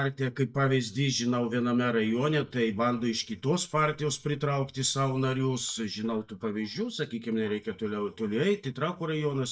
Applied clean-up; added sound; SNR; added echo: neural mask model DeepFilterNet 3.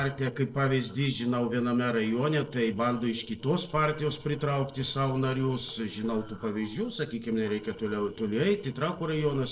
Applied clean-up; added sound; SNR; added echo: neural separator model SepFormer DNS4.